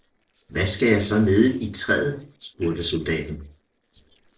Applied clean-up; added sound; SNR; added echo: neural separator model SepFormer DNS4.